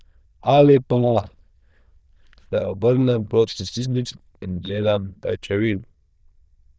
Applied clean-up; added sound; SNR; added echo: neural diffusion model UNIVERSE++.